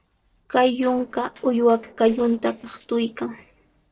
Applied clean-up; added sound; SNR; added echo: neural separator model SepFormer DNS4.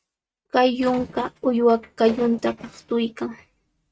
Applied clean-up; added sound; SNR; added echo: neural mask model RNNoise.